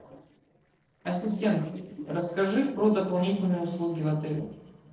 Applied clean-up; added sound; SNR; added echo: neural separator model SepFormer DNS4.